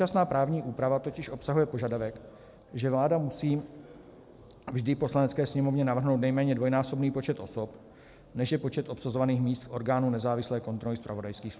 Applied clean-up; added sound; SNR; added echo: none; none; none; none.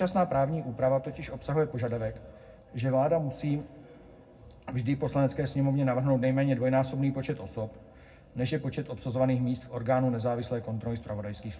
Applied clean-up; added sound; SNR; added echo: none; none; none; reverberation time 0.3 s.